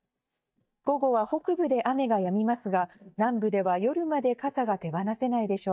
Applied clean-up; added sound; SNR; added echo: neural mask model DeepFilterNet 3.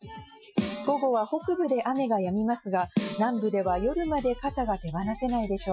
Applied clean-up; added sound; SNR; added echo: classical method Wiener filter.